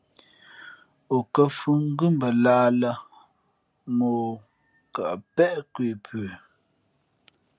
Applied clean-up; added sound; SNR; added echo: none; none; none; none.